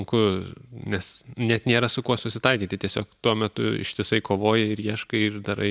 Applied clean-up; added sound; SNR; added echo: none; none; none; none.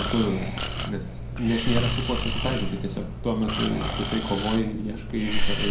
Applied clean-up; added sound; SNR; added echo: none; Breathing; -1 dB; reverberation time 0.6 s.